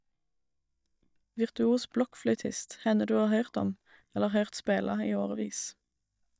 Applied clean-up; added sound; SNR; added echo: neural mask model DeepFilterNet 3.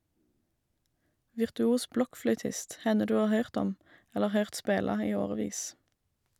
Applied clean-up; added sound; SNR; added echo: none; none; none; none.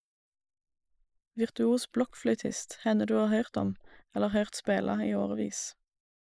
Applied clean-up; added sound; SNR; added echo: neural mask model Resemble Enhance denoiser.